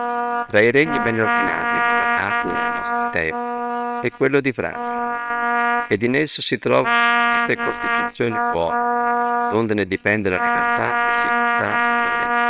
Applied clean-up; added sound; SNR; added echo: neural separator model SepFormer WHAM!.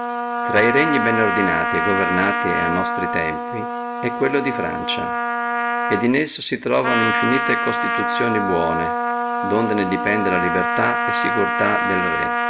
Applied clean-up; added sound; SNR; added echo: none; Trumpet; -1 dB; none.